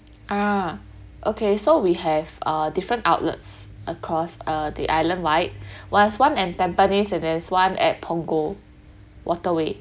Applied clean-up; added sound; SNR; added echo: none; none; none; none.